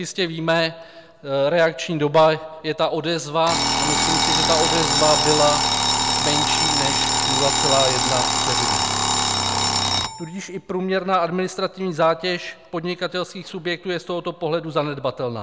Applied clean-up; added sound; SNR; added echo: none; Alarm; 0 dB; none.